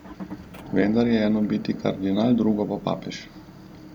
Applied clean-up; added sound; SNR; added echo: none; Motor vehicle (road) / Engine; 16 dB; none.